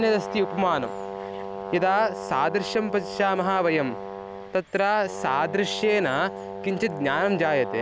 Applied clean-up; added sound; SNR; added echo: none; Brass instrument; 9 dB; none.